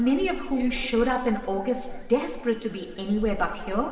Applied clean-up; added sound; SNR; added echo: none; Meow / Purr; 11 dB; reverberation time 2.3 s.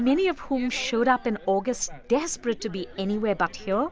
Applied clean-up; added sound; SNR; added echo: none; none; none; none.